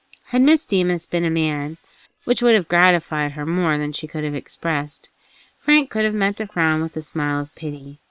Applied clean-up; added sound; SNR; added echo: neural separator model SepFormer WHAM!.